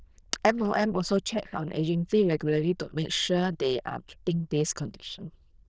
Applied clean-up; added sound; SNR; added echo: neural diffusion model UNIVERSE++.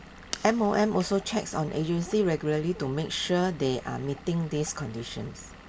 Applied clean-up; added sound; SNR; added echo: none; Fire + Engine / Vehicle; 18 dB; none.